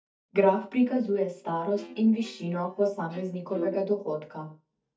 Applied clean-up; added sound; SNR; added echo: neural mask model DeepFilterNet 3.